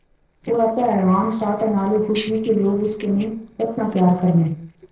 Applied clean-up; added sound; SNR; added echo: neural separator model SepFormer DNS4.